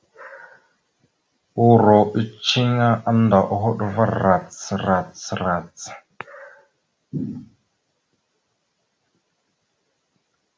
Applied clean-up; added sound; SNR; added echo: none; none; none; none.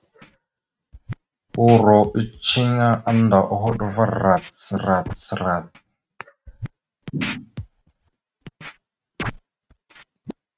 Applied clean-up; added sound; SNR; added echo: neural mask model RNNoise.